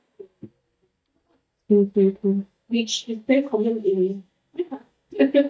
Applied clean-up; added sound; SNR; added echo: neural mask model DeepFilterNet 3.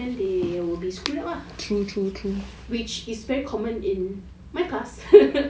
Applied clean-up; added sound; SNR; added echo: none; none; none; none.